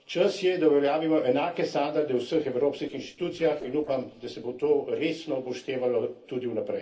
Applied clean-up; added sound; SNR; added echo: neural separator model SepFormer DNS4.